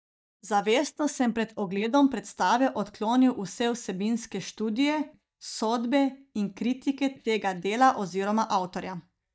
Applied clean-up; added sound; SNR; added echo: neural mask model DeepFilterNet 3.